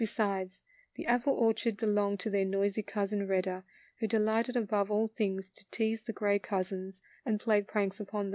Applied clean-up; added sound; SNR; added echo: none; none; none; none.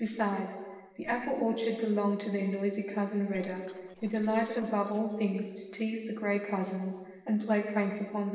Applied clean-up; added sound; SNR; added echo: neural separator model SepFormer DNS4.